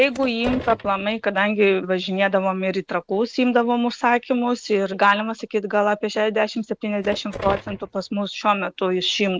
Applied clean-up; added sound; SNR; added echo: neural mask model RNNoise.